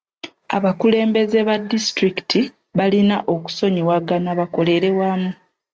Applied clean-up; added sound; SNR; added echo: neural mask model RNNoise.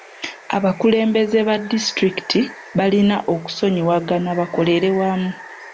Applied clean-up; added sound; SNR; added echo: none; Water; 20 dB; none.